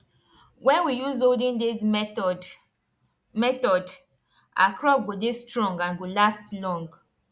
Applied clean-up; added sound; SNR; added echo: none; none; none; none.